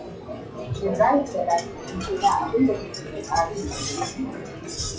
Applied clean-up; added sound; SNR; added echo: classical method WPE with log-MMSE.